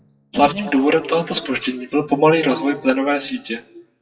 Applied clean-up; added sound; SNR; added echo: classical method WPE with log-MMSE.